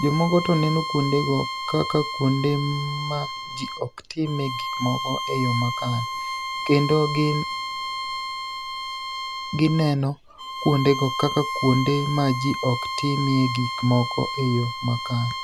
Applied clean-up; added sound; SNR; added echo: none; Bowed string instrument; 6 dB; none.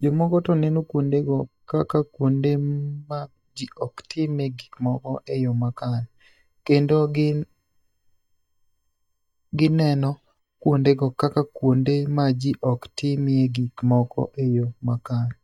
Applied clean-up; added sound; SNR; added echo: neural mask model DeepFilterNet 3.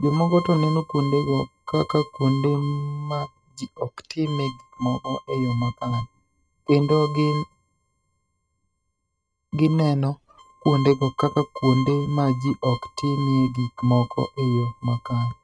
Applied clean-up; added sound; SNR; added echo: neural mask model RNNoise.